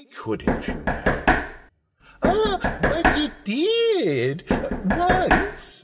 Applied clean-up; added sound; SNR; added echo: none; Knock; -2 dB; reverberation time 2.4 s.